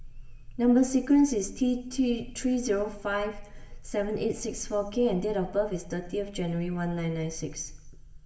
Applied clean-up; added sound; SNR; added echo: none; none; none; reverberation time 0.7 s.